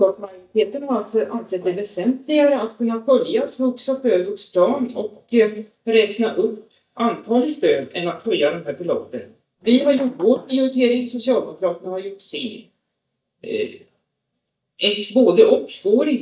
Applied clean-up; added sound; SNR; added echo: neural mask model DeepFilterNet 3.